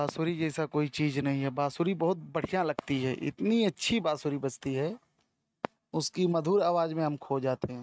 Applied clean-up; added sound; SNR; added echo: neural mask model RNNoise.